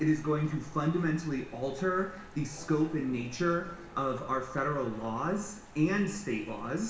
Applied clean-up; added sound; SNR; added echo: none; Rain; 17 dB; reverberation time 1.0 s.